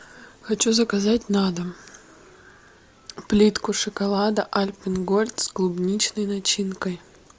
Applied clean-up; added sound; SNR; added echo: none; none; none; none.